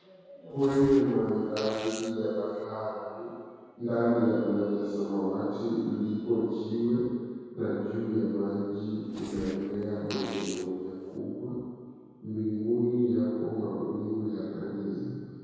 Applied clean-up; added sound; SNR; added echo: none; Fart; 14 dB; reverberation time 1.9 s.